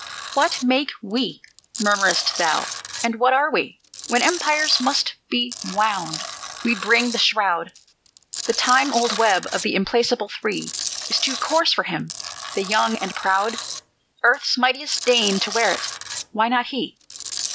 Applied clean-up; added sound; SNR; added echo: none; Tools; 9 dB; none.